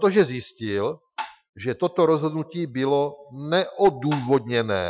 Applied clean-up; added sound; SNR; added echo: classical method Wiener filter.